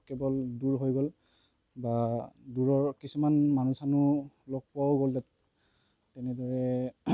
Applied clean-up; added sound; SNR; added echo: none; none; none; none.